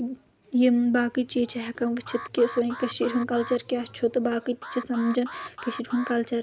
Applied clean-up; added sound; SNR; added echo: none; Alarm; 13 dB; none.